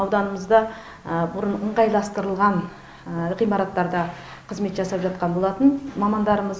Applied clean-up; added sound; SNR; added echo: none; none; none; none.